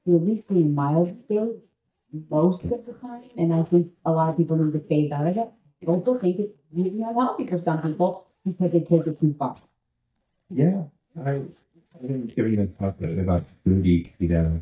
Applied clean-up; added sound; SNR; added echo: neural mask model DeepFilterNet 3.